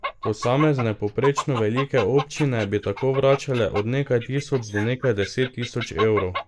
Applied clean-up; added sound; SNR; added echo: neural mask model Resemble Enhance denoiser.